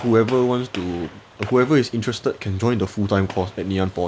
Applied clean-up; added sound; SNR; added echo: none; Gunshot, gunfire; 19 dB; none.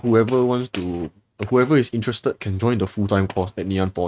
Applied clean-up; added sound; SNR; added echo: neural mask model RNNoise.